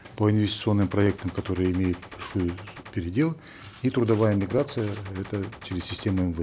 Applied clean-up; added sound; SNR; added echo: none; Gunshot, gunfire; 18 dB; none.